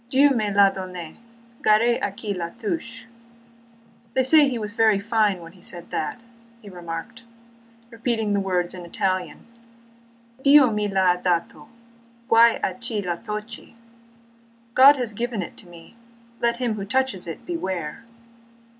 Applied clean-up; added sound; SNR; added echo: none; none; none; none.